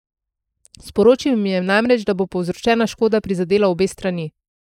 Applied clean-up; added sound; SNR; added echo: neural mask model Resemble Enhance denoiser.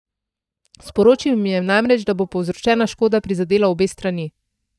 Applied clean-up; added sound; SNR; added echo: neural mask model DeepFilterNet 3.